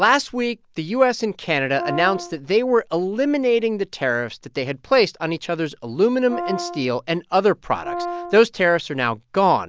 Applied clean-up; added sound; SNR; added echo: none; Brass instrument; 10 dB; none.